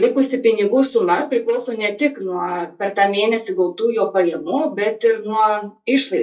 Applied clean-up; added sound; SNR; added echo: neural mask model DeepFilterNet 3.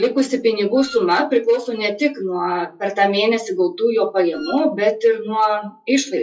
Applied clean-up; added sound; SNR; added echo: classical method WPE with log-MMSE.